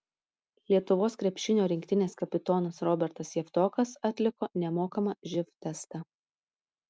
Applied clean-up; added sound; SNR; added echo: none; none; none; none.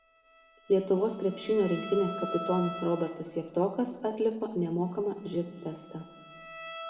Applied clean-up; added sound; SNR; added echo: none; Bowed string instrument; 13 dB; reverberation time 1.5 s.